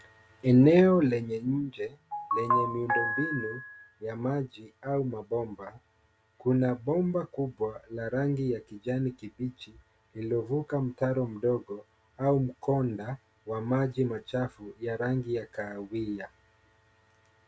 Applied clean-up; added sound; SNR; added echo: none; none; none; none.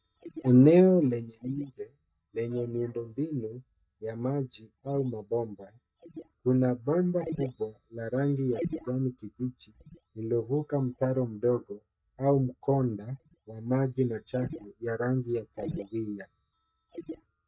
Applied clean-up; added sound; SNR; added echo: neural mask model DeepFilterNet 3.